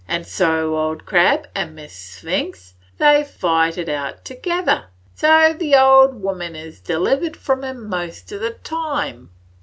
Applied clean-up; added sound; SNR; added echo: none; none; none; none.